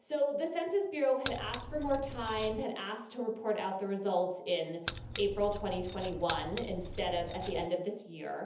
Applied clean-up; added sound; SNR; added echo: none; Keys jangling; -2 dB; reverberation time 0.7 s.